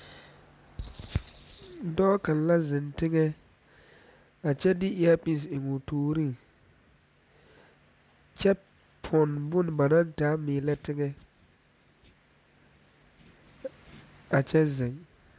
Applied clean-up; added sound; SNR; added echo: none; none; none; none.